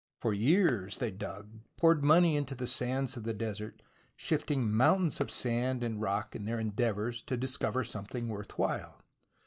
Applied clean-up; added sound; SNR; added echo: neural mask model DeepFilterNet 3.